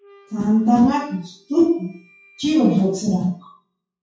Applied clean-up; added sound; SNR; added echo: classical method WPE with log-MMSE.